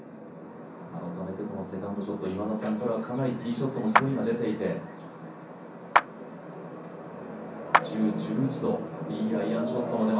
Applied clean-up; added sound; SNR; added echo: none; Clapping; 0 dB; reverberation time 0.6 s.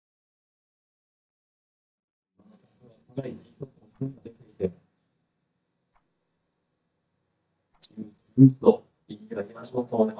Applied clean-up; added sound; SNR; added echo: neural mask model DeepFilterNet 3.